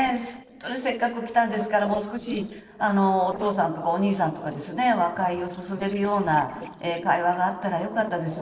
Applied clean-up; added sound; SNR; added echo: neural separator model SepFormer DNS4.